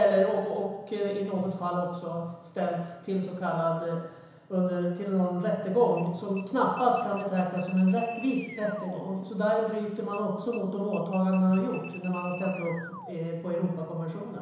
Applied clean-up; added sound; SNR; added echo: none; Alarm; 18 dB; reverberation time 1.0 s.